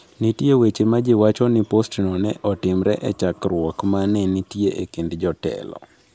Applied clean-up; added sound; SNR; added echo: none; none; none; none.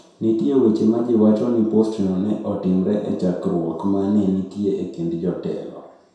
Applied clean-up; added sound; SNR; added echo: none; none; none; reverberation time 0.7 s.